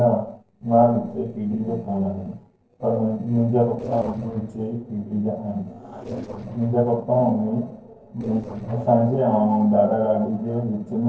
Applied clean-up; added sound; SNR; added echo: neural separator model SepFormer DNS4.